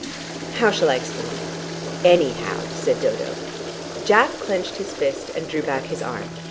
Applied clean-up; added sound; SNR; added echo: none; Bowed string instrument + Toilet flush; 7 dB; none.